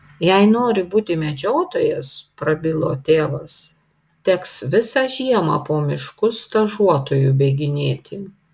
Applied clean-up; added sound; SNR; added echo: none; none; none; none.